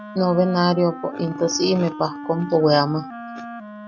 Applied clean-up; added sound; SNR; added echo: none; Wind instrument, woodwind instrument; 13 dB; none.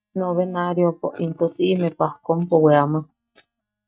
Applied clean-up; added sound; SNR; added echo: neural mask model DeepFilterNet 3.